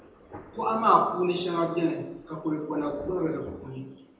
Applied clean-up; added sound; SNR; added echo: none; Thunder; 19 dB; reverberation time 0.8 s.